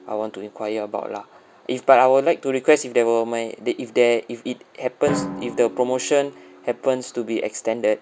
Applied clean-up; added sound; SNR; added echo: none; Drum; 16 dB; none.